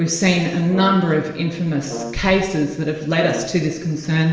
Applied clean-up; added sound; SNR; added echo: none; Brass instrument; 15 dB; reverberation time 1.0 s.